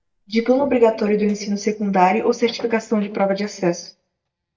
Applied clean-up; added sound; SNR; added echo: neural mask model DeepFilterNet 3.